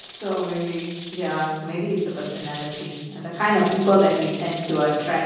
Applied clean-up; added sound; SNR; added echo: none; Rattle / Rattle (instrument); 6 dB; reverberation time 1.3 s.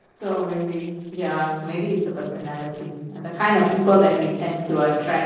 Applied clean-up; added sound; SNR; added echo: neural separator model SepFormer DNS4.